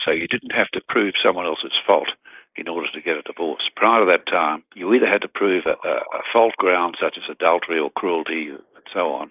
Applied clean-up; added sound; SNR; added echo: neural mask model Resemble Enhance denoiser.